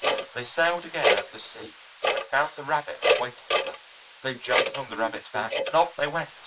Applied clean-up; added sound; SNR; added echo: neural mask model Resemble Enhance denoiser.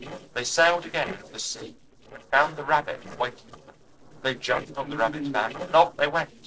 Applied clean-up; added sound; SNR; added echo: neural separator model SepFormer DNS4.